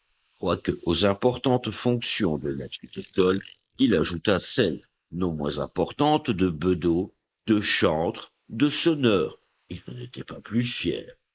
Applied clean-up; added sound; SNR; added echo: neural mask model Resemble Enhance denoiser.